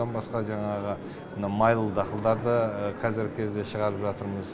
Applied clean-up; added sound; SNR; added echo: none; none; none; none.